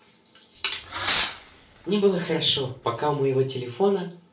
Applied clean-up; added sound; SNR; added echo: none; Fireworks; 9 dB; reverberation time 0.3 s.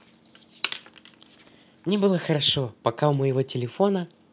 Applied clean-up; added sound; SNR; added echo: none; none; none; none.